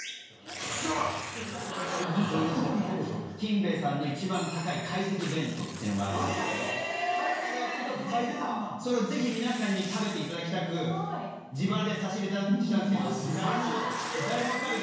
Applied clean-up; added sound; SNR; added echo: none; Tearing; 18 dB; reverberation time 1.0 s.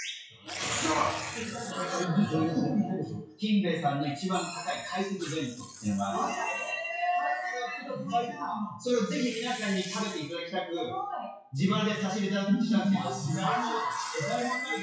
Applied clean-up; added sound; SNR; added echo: classical method WPE with log-MMSE.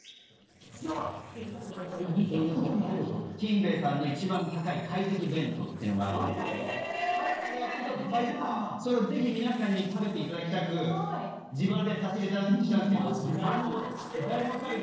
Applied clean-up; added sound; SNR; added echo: neural separator model SepFormer DNS4.